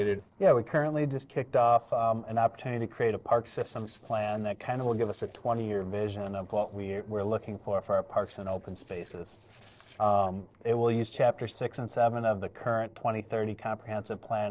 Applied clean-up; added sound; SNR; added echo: neural separator model SepFormer DNS4.